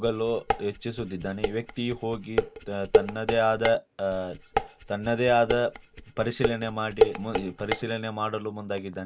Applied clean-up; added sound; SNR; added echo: none; Dishes, pots, and pans; 1 dB; none.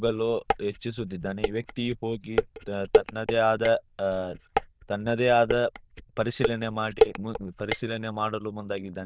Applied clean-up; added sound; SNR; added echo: neural diffusion model UNIVERSE++.